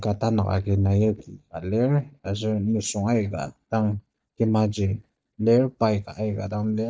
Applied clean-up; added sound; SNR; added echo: neural mask model DeepFilterNet 3.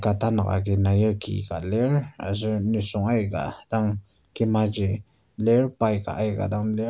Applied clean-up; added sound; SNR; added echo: none; none; none; none.